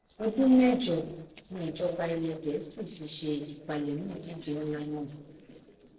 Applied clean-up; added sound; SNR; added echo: neural separator model SepFormer DNS4.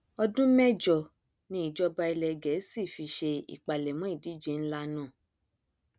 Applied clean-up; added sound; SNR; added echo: none; none; none; none.